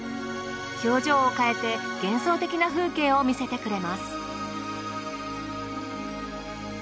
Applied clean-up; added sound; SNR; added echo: none; none; none; none.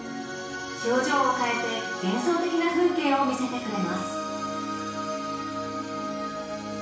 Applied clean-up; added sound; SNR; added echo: none; none; none; reverberation time 0.6 s.